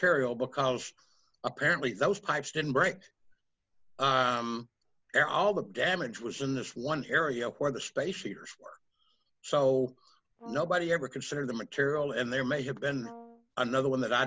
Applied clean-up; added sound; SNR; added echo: none; Brass instrument; 19 dB; none.